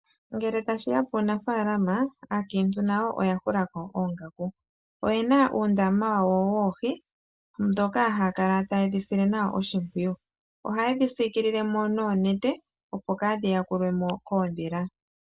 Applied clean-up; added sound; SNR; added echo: none; none; none; none.